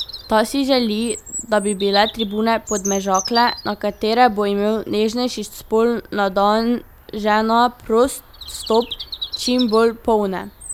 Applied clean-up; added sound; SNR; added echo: none; Bird vocalization, bird call, bird song; 14 dB; none.